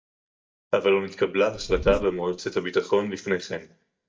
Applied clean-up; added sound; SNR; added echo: neural mask model DeepFilterNet 3.